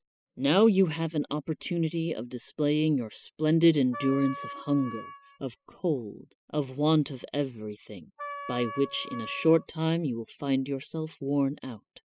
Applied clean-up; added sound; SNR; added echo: classical method spectral subtraction.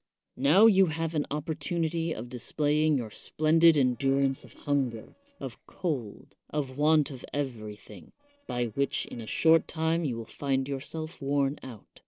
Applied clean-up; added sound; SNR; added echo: neural separator model SepFormer DNS4.